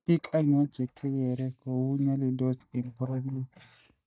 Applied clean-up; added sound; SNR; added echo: neural mask model DeepFilterNet 3.